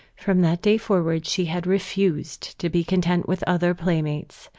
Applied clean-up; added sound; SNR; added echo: none; none; none; none.